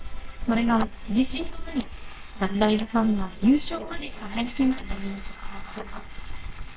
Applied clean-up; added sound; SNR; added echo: neural separator model SepFormer WHAMR!.